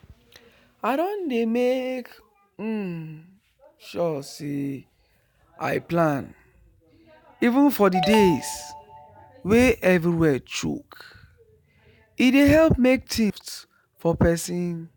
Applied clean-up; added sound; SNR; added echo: none; none; none; none.